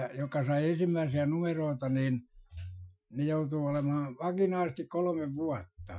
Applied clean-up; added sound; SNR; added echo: classical method Wiener filter.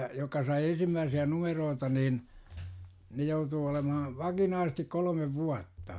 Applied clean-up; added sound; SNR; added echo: none; none; none; none.